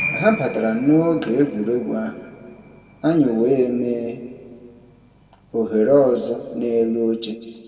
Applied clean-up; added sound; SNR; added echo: none; Piano; 16 dB; reverberation time 1.9 s.